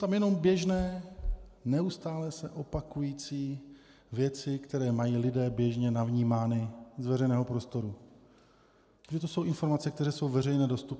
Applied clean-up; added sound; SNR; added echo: none; none; none; none.